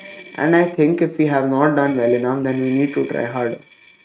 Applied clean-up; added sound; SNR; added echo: neural mask model RNNoise.